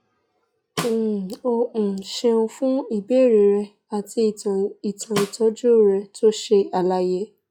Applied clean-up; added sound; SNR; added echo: classical method log-MMSE.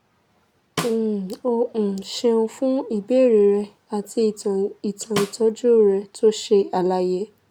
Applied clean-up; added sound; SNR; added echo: none; Snare drum; 12 dB; none.